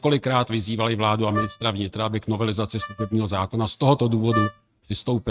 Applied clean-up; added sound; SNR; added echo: neural mask model RNNoise.